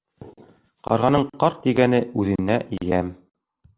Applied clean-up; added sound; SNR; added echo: none; none; none; none.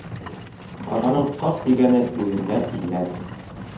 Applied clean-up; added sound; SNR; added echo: none; Livestock, farm animals, working animals; 11 dB; reverberation time 0.5 s.